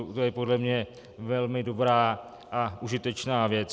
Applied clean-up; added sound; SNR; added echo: none; none; none; none.